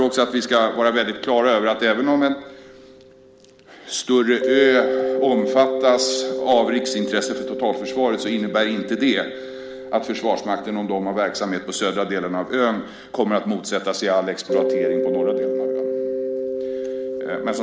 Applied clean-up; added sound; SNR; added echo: none; Mallet percussion; 5 dB; none.